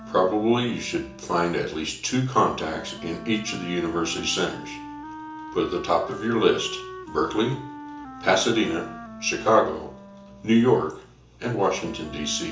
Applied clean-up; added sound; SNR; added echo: none; Wind instrument, woodwind instrument; 15 dB; reverberation time 0.7 s.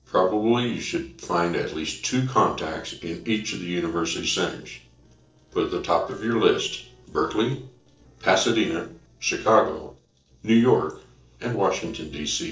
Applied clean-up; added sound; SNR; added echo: neural separator model SepFormer DNS4.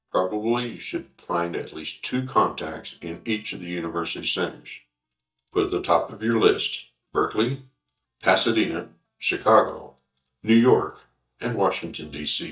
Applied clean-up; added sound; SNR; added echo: neural mask model DeepFilterNet 3.